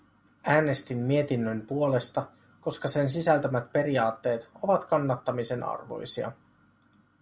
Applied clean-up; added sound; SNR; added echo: none; none; none; none.